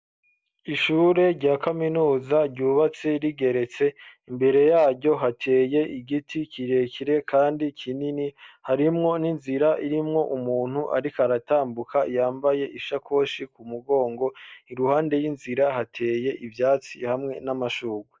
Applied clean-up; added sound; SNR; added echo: none; none; none; none.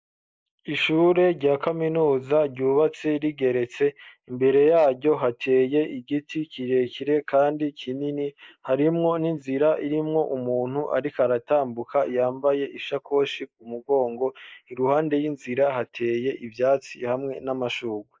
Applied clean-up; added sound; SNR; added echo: neural mask model Resemble Enhance denoiser.